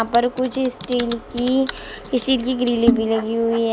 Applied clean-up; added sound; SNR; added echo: none; Typing; 8 dB; none.